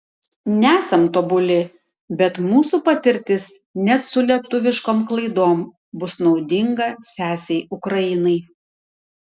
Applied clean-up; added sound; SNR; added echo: none; none; none; none.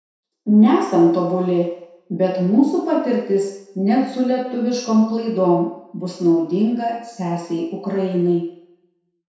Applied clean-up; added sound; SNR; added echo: none; none; none; reverberation time 0.7 s.